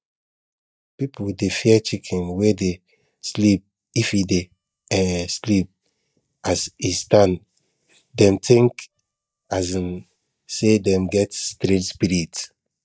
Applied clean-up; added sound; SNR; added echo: neural mask model DeepFilterNet 3.